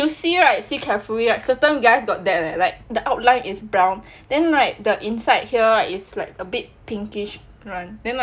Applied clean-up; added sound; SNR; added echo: none; none; none; none.